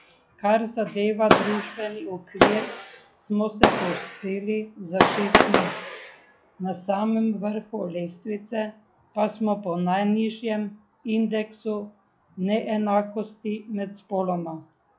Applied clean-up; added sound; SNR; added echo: classical method log-MMSE.